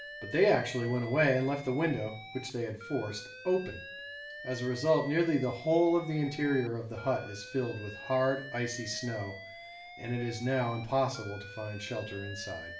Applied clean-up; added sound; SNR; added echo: none; Alarm; 14 dB; reverberation time 0.4 s.